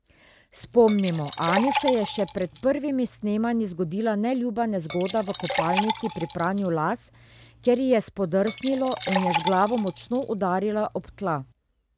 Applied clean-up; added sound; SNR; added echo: none; Liquid; 7 dB; none.